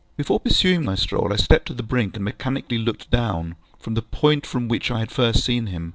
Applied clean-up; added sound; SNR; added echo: none; none; none; none.